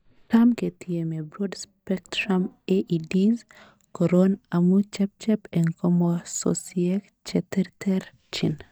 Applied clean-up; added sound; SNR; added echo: neural mask model DeepFilterNet 3.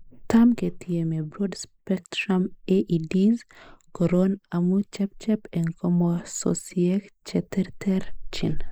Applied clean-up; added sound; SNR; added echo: neural mask model Resemble Enhance denoiser.